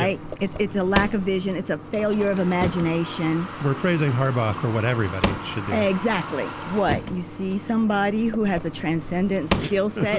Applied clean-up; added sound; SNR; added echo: none; Drawer open or close / Wood + Water tap, faucet / Water; 8 dB; none.